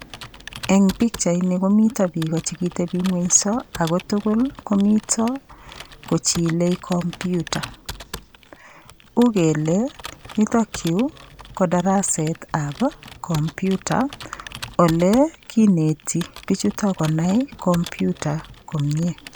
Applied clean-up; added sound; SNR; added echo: none; Computer keyboard; 18 dB; none.